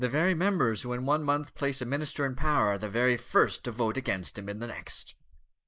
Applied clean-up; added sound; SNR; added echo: neural mask model Resemble Enhance denoiser.